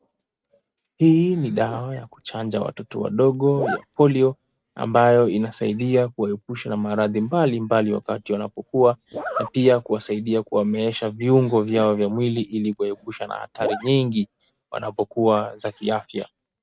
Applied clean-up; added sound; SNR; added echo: neural mask model RNNoise.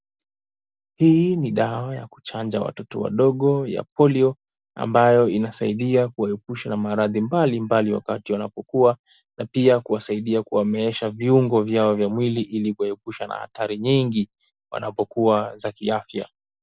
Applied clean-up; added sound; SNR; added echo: none; none; none; none.